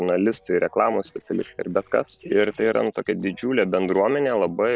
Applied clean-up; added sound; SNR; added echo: neural separator model SepFormer DNS4.